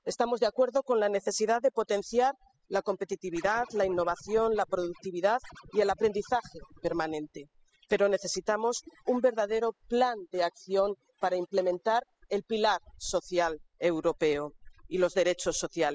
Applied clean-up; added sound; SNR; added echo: classical method spectral subtraction.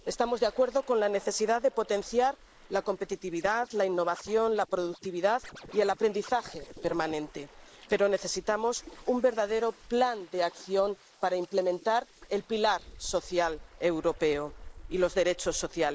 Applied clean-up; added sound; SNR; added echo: neural mask model Resemble Enhance denoiser.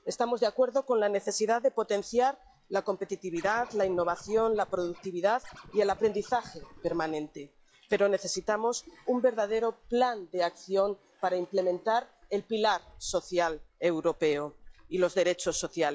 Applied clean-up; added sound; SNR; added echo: classical method log-MMSE.